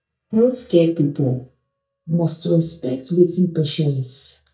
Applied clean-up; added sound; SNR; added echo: neural mask model DeepFilterNet 3.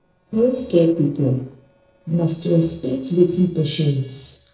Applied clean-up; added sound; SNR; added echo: neural separator model SepFormer DNS4.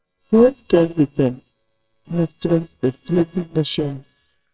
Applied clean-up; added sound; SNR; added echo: neural separator model SepFormer WHAMR!.